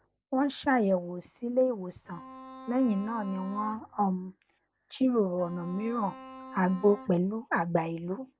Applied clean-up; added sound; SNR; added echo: none; Bowed string instrument; 16 dB; none.